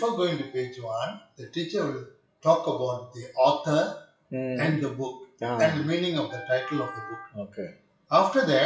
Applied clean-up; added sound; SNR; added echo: classical method WPE with log-MMSE.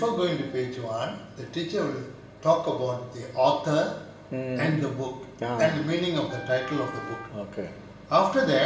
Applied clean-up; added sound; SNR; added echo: none; Wind instrument, woodwind instrument; 13 dB; reverberation time 2.9 s.